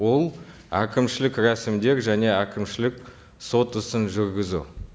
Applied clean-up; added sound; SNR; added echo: none; none; none; none.